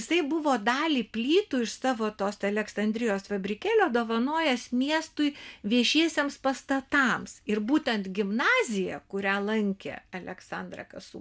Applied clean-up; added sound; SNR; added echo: none; none; none; none.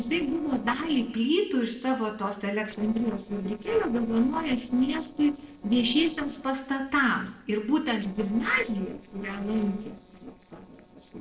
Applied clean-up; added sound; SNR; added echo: neural separator model SepFormer DNS4.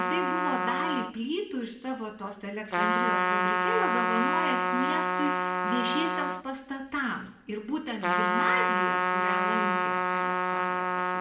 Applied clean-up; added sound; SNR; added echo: none; Trumpet; -5 dB; reverberation time 0.7 s.